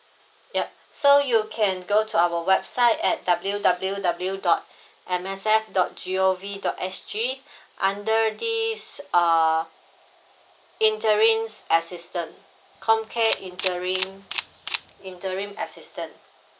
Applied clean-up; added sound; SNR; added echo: none; Camera; 10 dB; none.